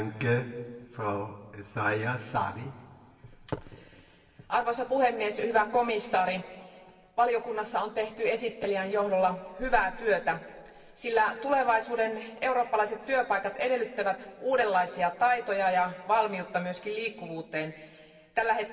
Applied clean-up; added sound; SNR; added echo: none; none; none; reverberation time 1.9 s.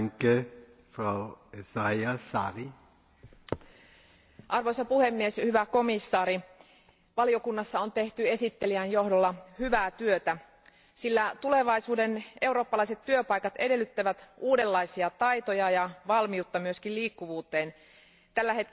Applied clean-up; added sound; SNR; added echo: none; none; none; none.